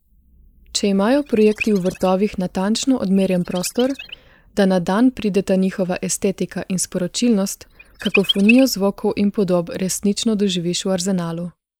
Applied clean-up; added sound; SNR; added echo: neural mask model Resemble Enhance denoiser.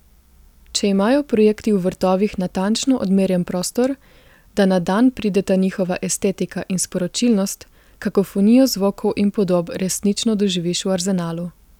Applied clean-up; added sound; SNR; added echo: none; none; none; none.